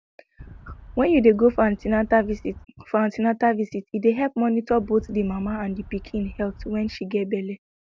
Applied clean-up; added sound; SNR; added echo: none; Wind; 17 dB; none.